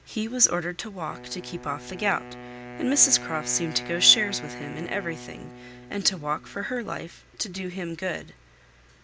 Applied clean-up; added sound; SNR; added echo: none; Wind instrument, woodwind instrument; 14 dB; none.